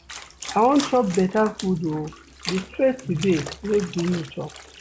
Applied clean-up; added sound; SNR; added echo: none; Trickle, dribble / Splash, splatter; 8 dB; none.